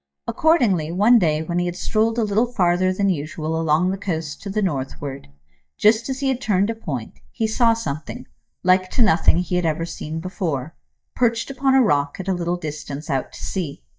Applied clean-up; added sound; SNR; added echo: neural mask model DeepFilterNet 3.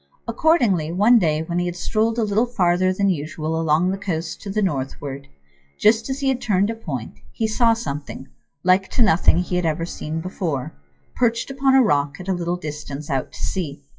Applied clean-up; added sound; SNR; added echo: classical method WPE with log-MMSE.